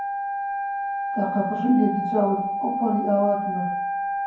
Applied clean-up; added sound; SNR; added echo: none; Wind instrument, woodwind instrument; 2 dB; reverberation time 0.9 s.